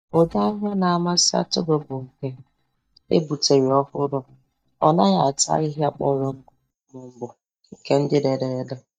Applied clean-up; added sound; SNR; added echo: neural mask model DeepFilterNet 3.